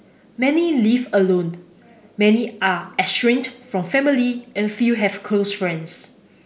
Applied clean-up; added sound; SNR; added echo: none; none; none; none.